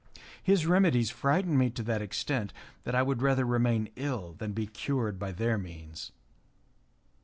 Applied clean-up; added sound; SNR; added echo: none; none; none; none.